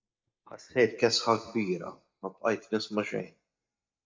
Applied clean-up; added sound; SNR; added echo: neural mask model DeepFilterNet 3.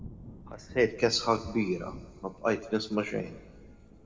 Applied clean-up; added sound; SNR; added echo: none; Thunder / Rain; 16 dB; reverberation time 1.7 s.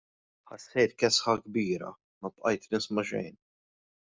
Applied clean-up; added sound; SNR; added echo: none; none; none; none.